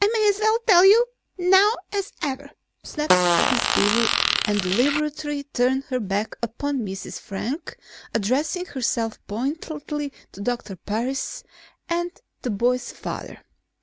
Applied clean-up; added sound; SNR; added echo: none; Fart; -2 dB; none.